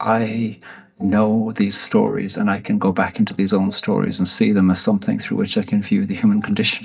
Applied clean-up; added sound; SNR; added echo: neural mask model DeepFilterNet 3.